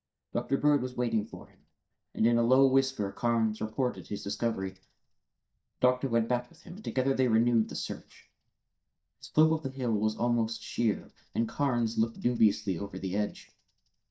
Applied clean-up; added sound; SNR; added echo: neural mask model DeepFilterNet 3.